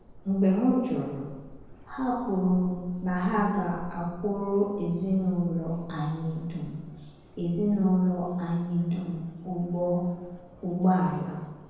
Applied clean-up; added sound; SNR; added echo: none; Subway, metro, underground; 19 dB; reverberation time 1.2 s.